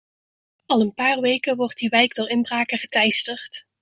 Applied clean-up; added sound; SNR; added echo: none; none; none; none.